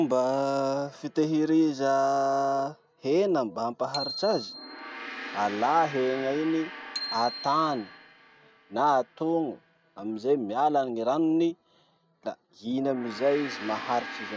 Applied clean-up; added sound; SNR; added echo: none; Bicycle bell + Gong; 14 dB; none.